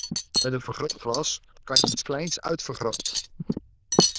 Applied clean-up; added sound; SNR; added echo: neural diffusion model UNIVERSE++.